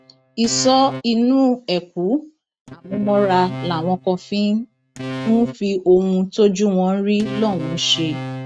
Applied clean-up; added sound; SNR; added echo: neural mask model RNNoise.